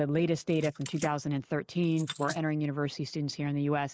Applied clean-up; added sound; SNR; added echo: neural mask model Resemble Enhance denoiser.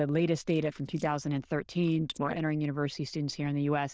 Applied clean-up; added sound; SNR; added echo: neural diffusion model UNIVERSE++.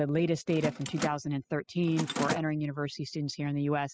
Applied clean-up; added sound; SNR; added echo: classical method spectral subtraction.